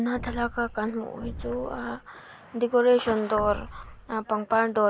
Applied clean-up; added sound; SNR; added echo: none; Explosion; 14 dB; none.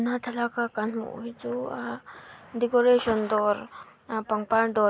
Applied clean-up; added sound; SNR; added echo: none; none; none; none.